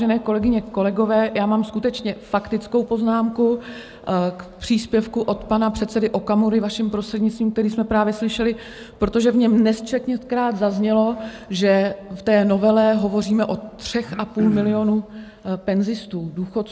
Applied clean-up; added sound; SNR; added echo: none; Cough; 12 dB; none.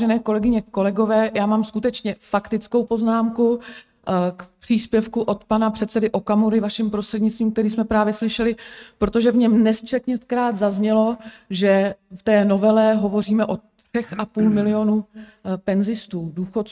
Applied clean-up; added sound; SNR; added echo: neural mask model RNNoise.